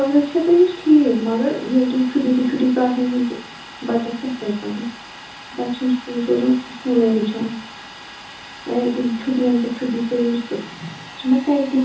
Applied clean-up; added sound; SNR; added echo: none; Domestic sounds, home sounds; 18 dB; reverberation time 0.6 s.